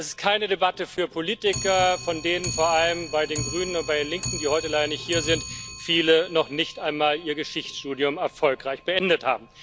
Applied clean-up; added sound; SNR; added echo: none; Clock; 11 dB; none.